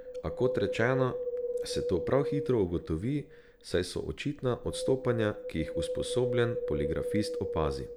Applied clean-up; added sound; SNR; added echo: none; Wind; 4 dB; none.